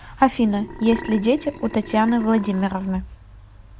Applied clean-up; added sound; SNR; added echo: none; Burping, eructation; 15 dB; none.